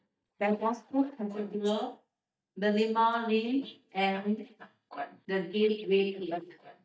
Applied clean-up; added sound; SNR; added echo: neural mask model DeepFilterNet 3.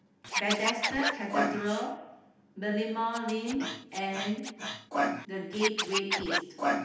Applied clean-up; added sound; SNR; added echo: none; Scratching (performance technique); 0 dB; reverberation time 0.8 s.